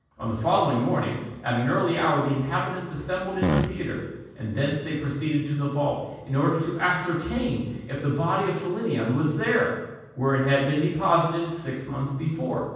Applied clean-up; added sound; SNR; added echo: none; Fart; -1 dB; reverberation time 1.2 s.